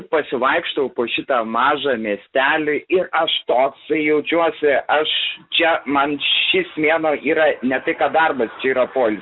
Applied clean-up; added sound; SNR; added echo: none; none; none; none.